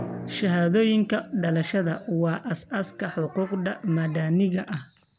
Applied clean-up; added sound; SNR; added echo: none; Drum; 18 dB; none.